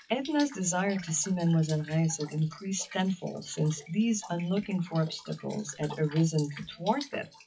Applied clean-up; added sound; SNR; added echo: classical method WPE with log-MMSE.